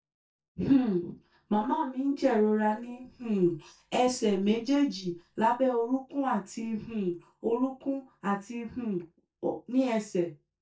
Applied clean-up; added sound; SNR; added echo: neural mask model DeepFilterNet 3.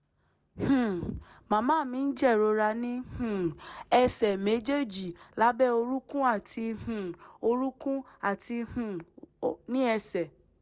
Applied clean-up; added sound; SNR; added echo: none; none; none; none.